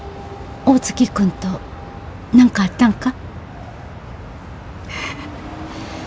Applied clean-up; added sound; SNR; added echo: none; none; none; none.